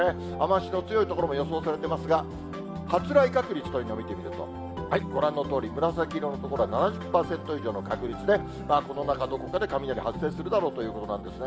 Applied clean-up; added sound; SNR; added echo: none; none; none; reverberation time 2.0 s.